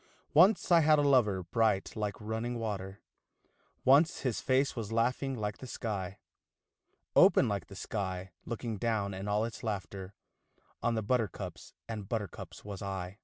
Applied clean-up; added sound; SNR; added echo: none; none; none; none.